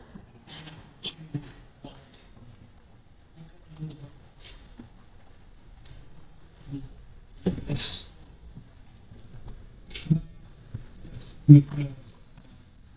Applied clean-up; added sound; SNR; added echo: neural mask model DeepFilterNet 3.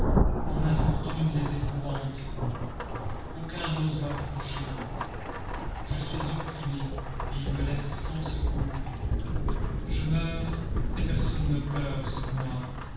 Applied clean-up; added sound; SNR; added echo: none; Rain / Thunderstorm; -4 dB; reverberation time 1.2 s.